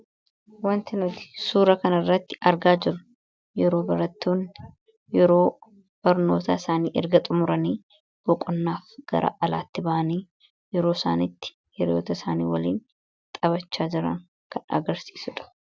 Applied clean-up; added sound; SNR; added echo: none; none; none; none.